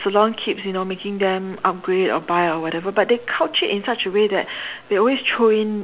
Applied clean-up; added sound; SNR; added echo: none; none; none; none.